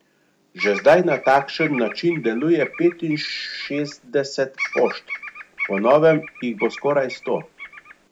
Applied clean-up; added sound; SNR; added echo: none; Bird vocalization, bird call, bird song; 12 dB; none.